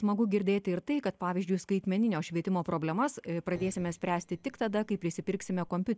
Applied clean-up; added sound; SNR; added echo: neural separator model SepFormer DNS4.